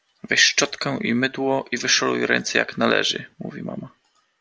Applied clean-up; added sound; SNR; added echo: none; none; none; none.